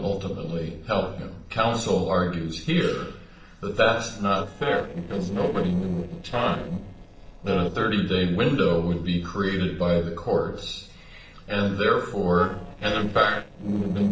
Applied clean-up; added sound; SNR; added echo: neural separator model SepFormer DNS4.